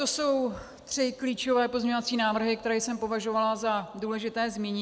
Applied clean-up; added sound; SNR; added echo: none; none; none; none.